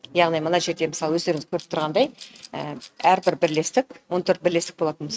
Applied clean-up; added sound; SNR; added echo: neural mask model RNNoise.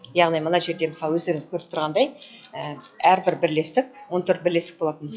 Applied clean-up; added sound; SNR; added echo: classical method log-MMSE.